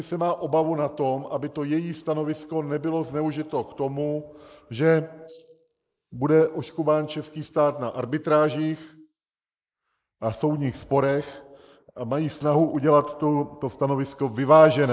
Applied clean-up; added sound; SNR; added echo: neural mask model Resemble Enhance denoiser.